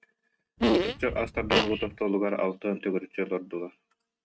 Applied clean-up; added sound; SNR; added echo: neural mask model RNNoise.